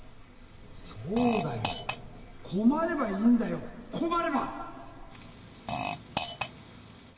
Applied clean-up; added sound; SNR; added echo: none; Fart; 7 dB; reverberation time 2.3 s.